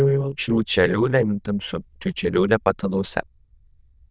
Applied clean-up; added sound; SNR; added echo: neural diffusion model UNIVERSE++.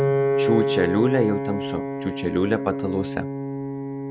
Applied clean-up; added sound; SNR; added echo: none; Piano; 0 dB; none.